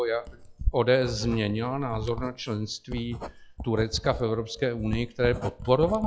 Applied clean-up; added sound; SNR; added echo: classical method log-MMSE.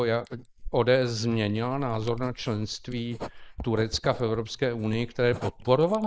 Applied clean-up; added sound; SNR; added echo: neural mask model Resemble Enhance denoiser.